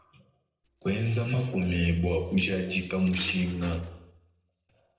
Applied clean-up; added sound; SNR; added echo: neural separator model SepFormer DNS4.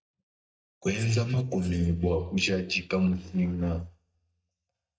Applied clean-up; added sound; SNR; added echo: neural mask model DeepFilterNet 3.